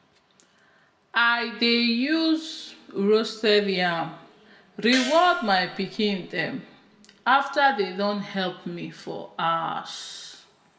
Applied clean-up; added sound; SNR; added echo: none; Gong; 10 dB; reverberation time 1.5 s.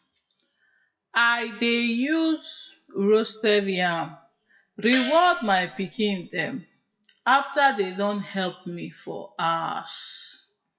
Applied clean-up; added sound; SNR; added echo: classical method WPE with log-MMSE.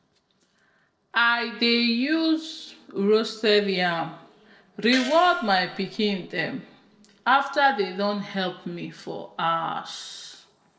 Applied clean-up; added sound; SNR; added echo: neural separator model SepFormer DNS4.